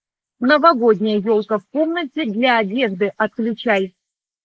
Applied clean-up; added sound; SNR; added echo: neural mask model Resemble Enhance denoiser.